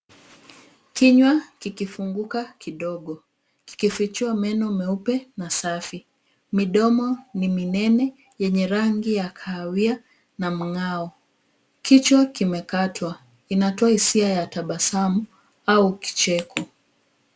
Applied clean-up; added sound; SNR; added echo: none; none; none; none.